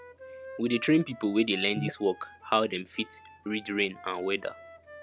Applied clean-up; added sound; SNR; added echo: none; Wind instrument, woodwind instrument; 19 dB; none.